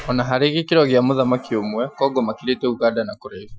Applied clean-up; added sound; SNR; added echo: classical method Wiener filter.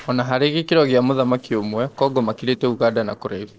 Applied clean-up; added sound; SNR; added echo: neural separator model SepFormer DNS4.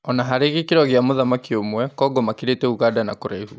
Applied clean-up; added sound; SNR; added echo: none; none; none; none.